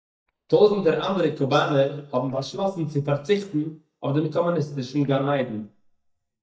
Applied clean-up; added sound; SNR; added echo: neural mask model DeepFilterNet 3.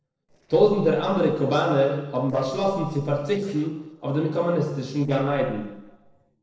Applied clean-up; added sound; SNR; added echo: neural separator model SepFormer DNS4.